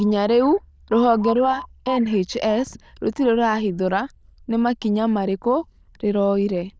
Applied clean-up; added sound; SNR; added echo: neural diffusion model UNIVERSE++.